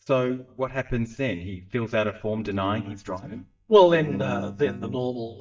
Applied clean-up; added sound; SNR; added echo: neural mask model DeepFilterNet 3.